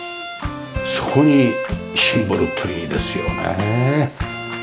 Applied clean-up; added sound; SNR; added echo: none; none; none; none.